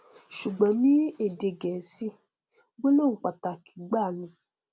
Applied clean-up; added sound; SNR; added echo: none; none; none; none.